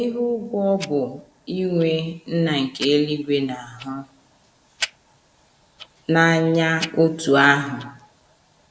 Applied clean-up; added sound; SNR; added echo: none; Tick-tock; 18 dB; none.